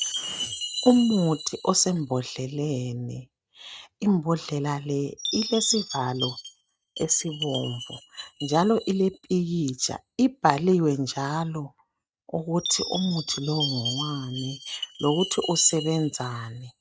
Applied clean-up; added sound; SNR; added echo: neural mask model RNNoise.